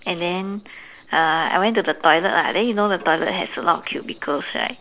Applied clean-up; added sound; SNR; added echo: neural separator model SepFormer DNS4.